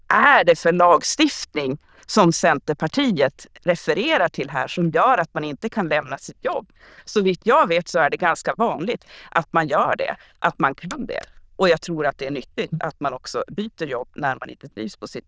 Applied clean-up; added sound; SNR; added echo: neural diffusion model UNIVERSE++.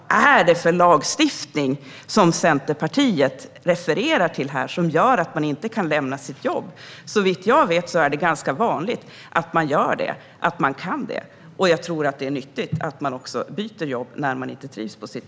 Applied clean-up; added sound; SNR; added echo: none; none; none; none.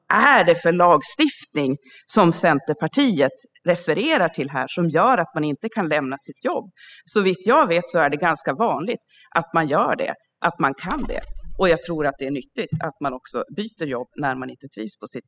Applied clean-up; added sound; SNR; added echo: classical method spectral subtraction.